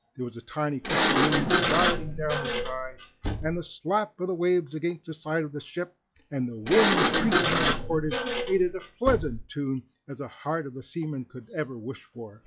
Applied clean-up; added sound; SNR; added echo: classical method log-MMSE.